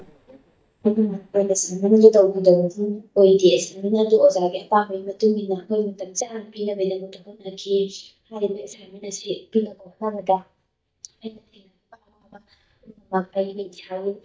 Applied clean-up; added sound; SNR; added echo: neural mask model DeepFilterNet 3.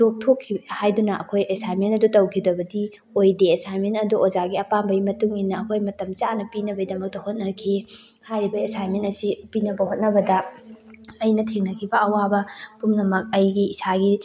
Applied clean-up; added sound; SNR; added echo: none; none; none; none.